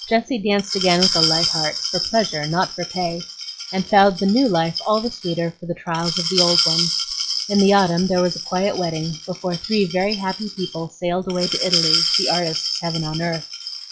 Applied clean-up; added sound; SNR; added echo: classical method log-MMSE.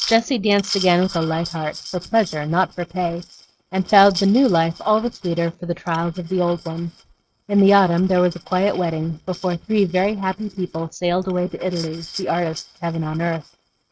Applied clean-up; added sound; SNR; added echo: neural mask model RNNoise.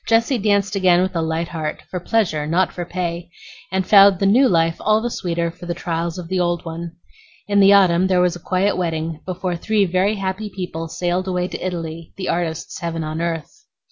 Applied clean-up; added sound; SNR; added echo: none; none; none; none.